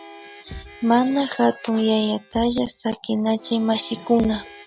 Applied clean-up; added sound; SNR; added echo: none; Thump, thud + Harmonica; 19 dB; none.